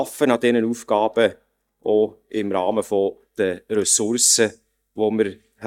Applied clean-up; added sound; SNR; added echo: neural mask model DeepFilterNet 3.